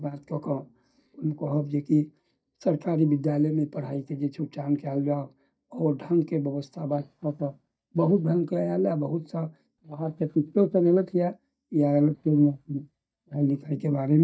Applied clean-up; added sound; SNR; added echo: neural mask model DeepFilterNet 3.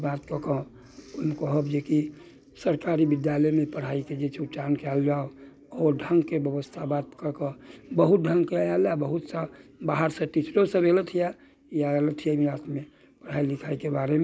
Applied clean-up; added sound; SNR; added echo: none; none; none; none.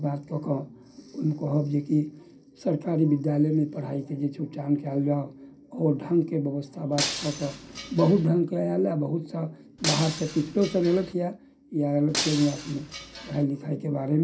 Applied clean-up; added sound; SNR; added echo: none; Shatter; 7 dB; reverberation time 0.3 s.